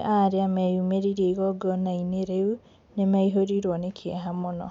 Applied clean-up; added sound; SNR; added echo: none; none; none; none.